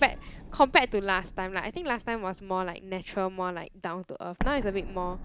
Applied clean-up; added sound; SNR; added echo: none; Explosion; 10 dB; none.